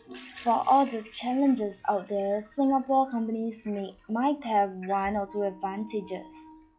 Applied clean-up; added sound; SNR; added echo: classical method log-MMSE.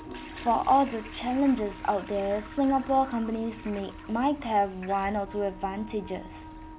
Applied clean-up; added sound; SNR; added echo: none; Wind instrument, woodwind instrument + Toilet flush; 16 dB; none.